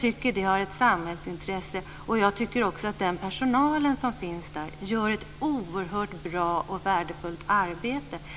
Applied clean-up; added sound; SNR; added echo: none; none; none; none.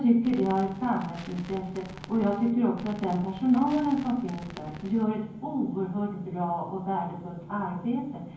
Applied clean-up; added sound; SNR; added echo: none; Crackle; 19 dB; reverberation time 0.9 s.